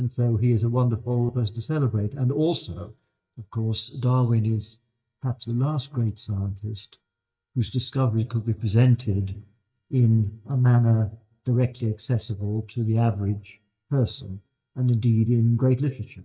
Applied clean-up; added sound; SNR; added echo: neural mask model DeepFilterNet 3.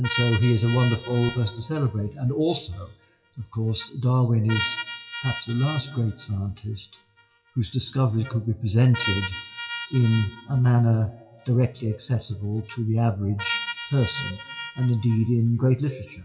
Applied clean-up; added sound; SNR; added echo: classical method WPE with log-MMSE.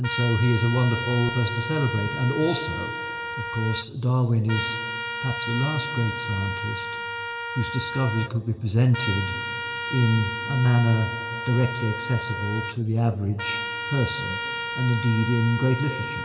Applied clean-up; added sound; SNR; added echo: none; Trumpet; 6 dB; reverberation time 2.2 s.